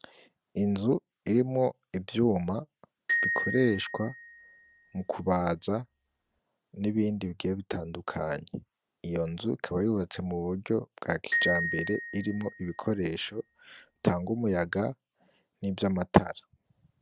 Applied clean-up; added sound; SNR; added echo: none; Glockenspiel; 5 dB; none.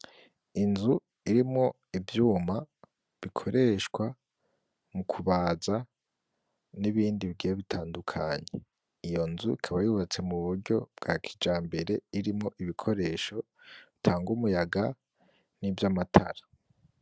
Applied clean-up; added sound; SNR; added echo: none; none; none; none.